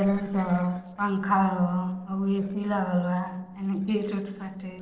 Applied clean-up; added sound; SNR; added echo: neural separator model SepFormer DNS4.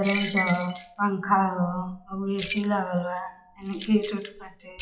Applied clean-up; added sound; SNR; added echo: classical method WPE with log-MMSE.